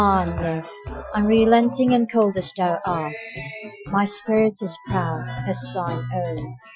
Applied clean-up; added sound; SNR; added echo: classical method Wiener filter.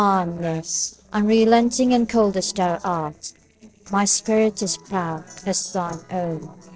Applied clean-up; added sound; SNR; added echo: neural separator model SepFormer DNS4.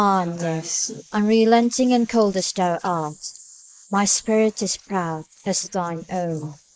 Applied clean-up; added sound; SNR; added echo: neural mask model Resemble Enhance denoiser.